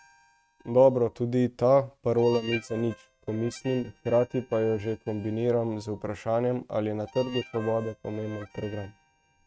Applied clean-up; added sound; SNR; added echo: neural mask model RNNoise.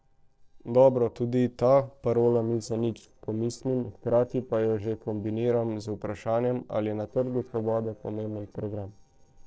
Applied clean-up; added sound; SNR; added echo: neural separator model SepFormer DNS4.